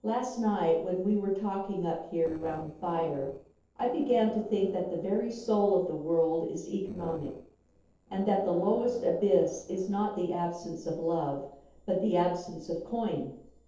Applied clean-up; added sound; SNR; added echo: neural separator model SepFormer DNS4.